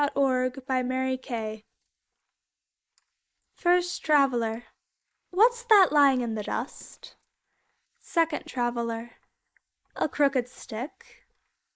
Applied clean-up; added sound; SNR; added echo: neural mask model Resemble Enhance denoiser.